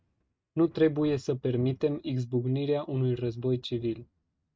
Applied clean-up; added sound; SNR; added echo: neural mask model RNNoise.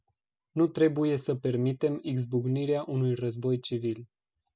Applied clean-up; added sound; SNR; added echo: none; none; none; none.